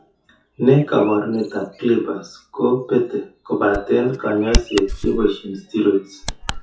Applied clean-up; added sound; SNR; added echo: classical method WPE with log-MMSE.